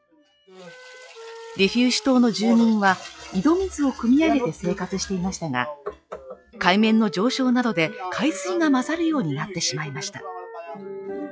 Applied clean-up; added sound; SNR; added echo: classical method log-MMSE.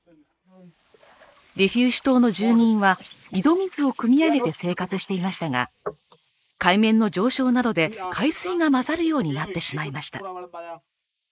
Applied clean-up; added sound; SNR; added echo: neural mask model Resemble Enhance denoiser.